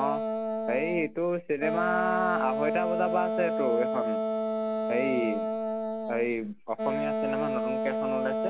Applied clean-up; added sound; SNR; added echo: none; Wind instrument, woodwind instrument; -1 dB; none.